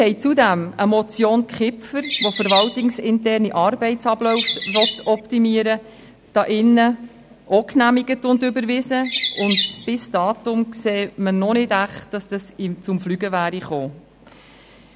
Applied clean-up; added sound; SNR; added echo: none; Bird; 0 dB; none.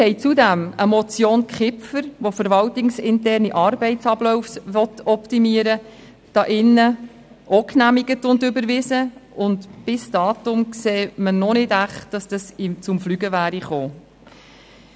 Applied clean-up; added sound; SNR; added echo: none; none; none; none.